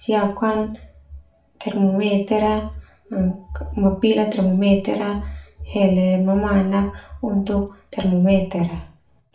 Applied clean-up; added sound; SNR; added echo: none; none; none; reverberation time 0.3 s.